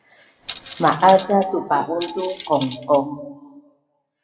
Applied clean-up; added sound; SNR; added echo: classical method WPE with log-MMSE.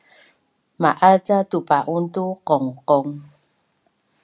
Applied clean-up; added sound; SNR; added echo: none; none; none; none.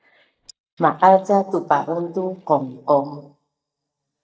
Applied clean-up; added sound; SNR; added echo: neural mask model DeepFilterNet 3.